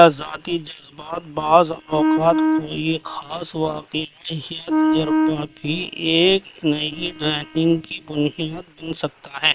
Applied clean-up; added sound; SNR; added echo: neural separator model SepFormer WHAM!.